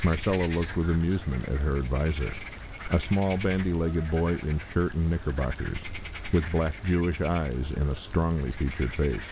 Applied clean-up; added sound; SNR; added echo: none; Frog; 12 dB; none.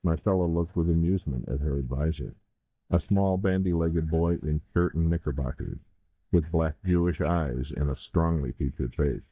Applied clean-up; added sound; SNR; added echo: neural mask model DeepFilterNet 3.